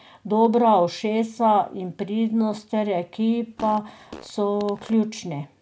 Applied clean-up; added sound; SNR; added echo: none; Fart; 20 dB; none.